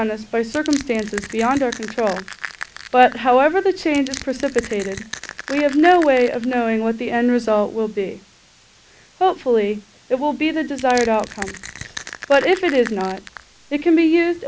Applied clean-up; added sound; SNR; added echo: none; Crushing; 15 dB; none.